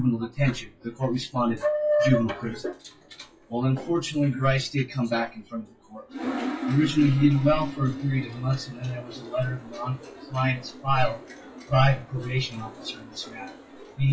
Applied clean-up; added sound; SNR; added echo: classical method WPE with log-MMSE.